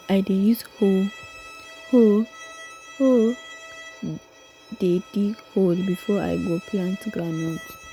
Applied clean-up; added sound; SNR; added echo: none; Bowed string instrument; 19 dB; none.